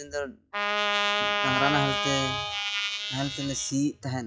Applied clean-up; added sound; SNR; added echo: classical method log-MMSE.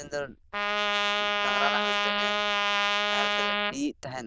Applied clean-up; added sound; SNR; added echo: neural diffusion model UNIVERSE++.